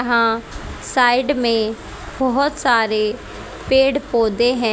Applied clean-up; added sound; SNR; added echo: none; none; none; none.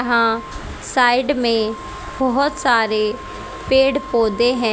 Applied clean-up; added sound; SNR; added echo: none; Wind instrument, woodwind instrument; 17 dB; none.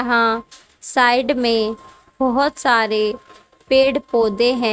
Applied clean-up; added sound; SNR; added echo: neural mask model RNNoise.